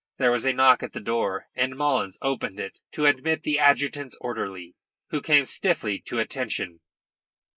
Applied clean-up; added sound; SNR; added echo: neural mask model Resemble Enhance denoiser.